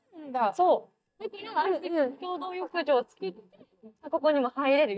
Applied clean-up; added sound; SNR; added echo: neural mask model DeepFilterNet 3.